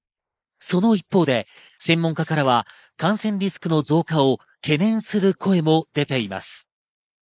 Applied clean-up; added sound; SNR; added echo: neural mask model Resemble Enhance denoiser.